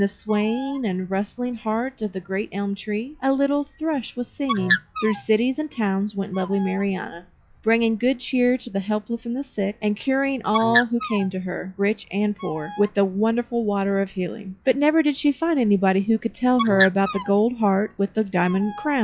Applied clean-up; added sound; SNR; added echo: classical method log-MMSE.